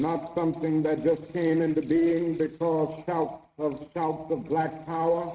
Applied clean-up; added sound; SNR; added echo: neural mask model RNNoise.